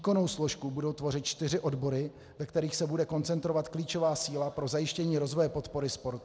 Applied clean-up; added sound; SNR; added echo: none; none; none; none.